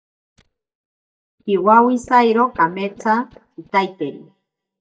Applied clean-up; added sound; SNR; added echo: neural mask model DeepFilterNet 3.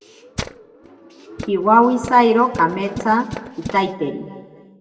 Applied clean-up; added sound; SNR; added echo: none; Tools; 14 dB; reverberation time 1.3 s.